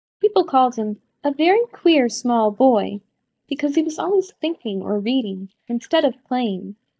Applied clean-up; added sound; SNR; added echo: neural mask model DeepFilterNet 3.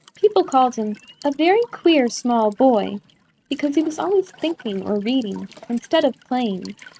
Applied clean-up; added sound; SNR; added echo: neural mask model RNNoise.